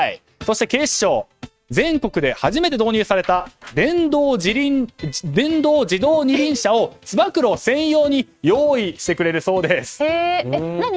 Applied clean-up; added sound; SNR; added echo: neural mask model RNNoise.